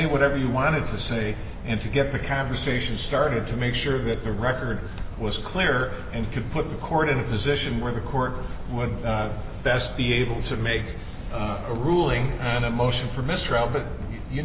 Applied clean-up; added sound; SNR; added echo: none; Rain; 16 dB; none.